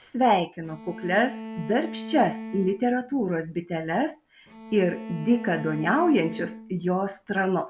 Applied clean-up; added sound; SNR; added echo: none; Bowed string instrument; 13 dB; none.